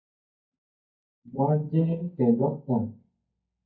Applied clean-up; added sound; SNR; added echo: neural mask model DeepFilterNet 3.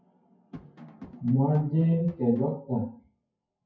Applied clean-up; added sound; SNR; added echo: classical method WPE with log-MMSE.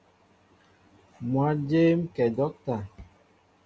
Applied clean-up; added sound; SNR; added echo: none; none; none; none.